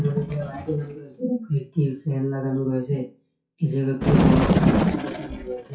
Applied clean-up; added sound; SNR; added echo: classical method WPE with log-MMSE.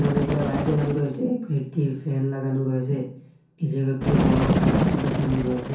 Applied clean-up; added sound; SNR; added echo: none; Bird; 2 dB; reverberation time 0.6 s.